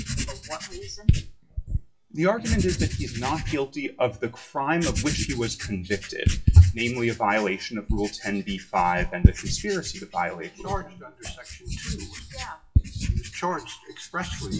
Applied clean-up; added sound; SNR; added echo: classical method WPE with log-MMSE.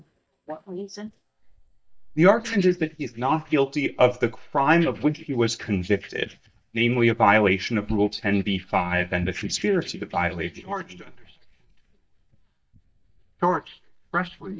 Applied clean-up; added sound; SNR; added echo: neural mask model DeepFilterNet 3.